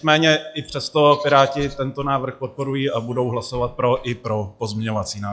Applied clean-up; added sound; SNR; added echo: classical method log-MMSE.